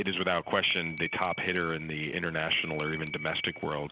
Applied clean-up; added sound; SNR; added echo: none; Glass / Bell; 5 dB; none.